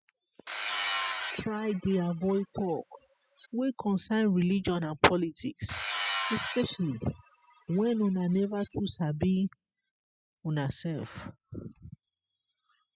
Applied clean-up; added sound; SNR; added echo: classical method spectral subtraction.